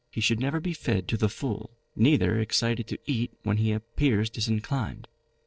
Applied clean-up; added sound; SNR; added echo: neural separator model SepFormer DNS4.